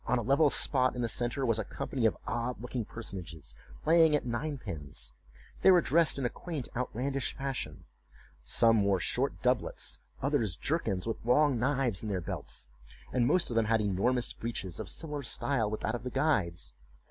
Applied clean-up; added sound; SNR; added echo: none; none; none; none.